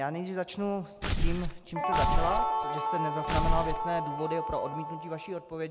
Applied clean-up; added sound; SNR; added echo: none; Tearing + Guitar; -5 dB; none.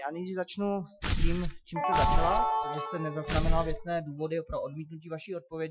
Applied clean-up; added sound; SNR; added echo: classical method Wiener filter.